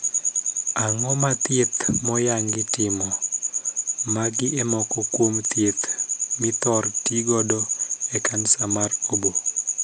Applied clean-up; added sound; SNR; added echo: none; none; none; none.